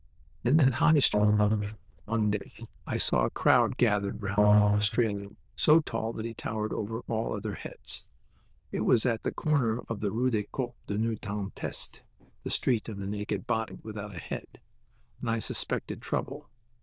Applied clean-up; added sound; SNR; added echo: neural diffusion model UNIVERSE++.